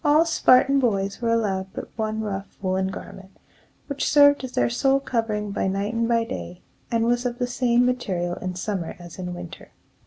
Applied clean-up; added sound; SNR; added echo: none; none; none; none.